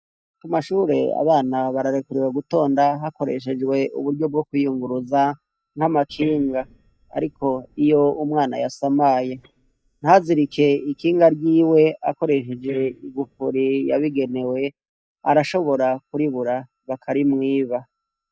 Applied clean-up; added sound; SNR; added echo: neural mask model DeepFilterNet 3.